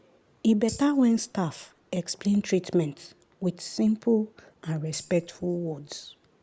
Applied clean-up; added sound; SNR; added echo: none; Tambourine; 20 dB; none.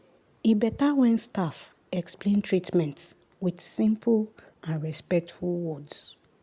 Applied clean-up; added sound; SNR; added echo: none; none; none; none.